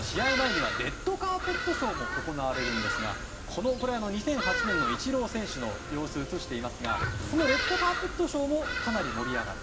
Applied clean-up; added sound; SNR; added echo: none; Bird vocalization, bird call, bird song; 2 dB; reverberation time 1.5 s.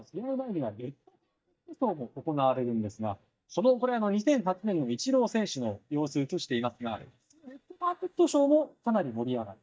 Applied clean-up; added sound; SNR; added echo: neural mask model DeepFilterNet 3.